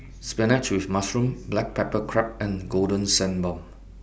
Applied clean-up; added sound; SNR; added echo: none; none; none; none.